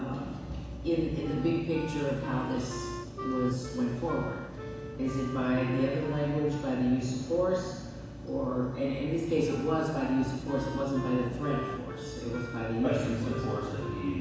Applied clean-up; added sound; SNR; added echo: none; Wind instrument, woodwind instrument; 12 dB; reverberation time 1.1 s.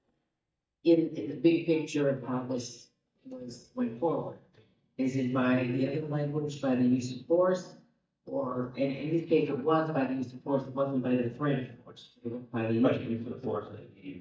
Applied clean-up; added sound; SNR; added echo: neural mask model DeepFilterNet 3.